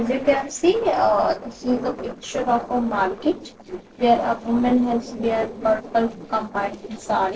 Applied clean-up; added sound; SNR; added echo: neural separator model SepFormer DNS4.